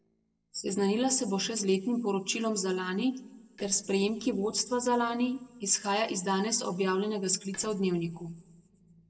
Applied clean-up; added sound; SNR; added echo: neural separator model SepFormer DNS4.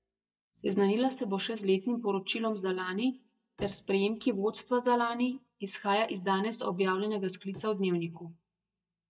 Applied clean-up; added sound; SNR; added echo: neural mask model DeepFilterNet 3.